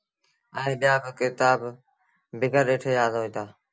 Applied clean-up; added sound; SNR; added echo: none; none; none; none.